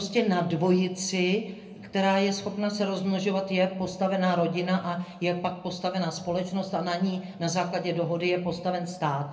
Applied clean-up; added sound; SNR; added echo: none; none; none; reverberation time 0.3 s.